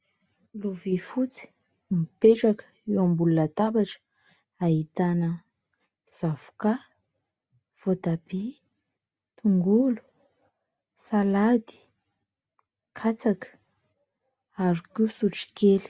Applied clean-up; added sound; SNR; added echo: none; none; none; none.